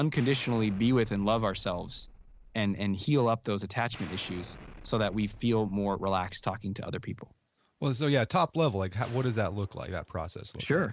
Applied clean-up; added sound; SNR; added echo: none; Explosion + Gunshot, gunfire; 19 dB; none.